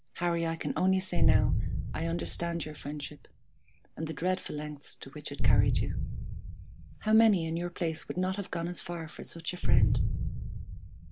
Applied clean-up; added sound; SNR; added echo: none; Boom; -3 dB; none.